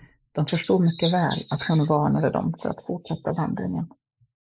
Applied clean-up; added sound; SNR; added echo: neural mask model Resemble Enhance denoiser.